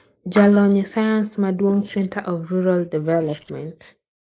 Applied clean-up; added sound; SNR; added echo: neural mask model Resemble Enhance denoiser.